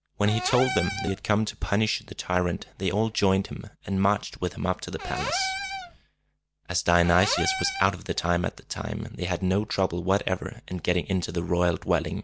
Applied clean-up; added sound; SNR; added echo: none; Cupboard open or close / Door; 6 dB; none.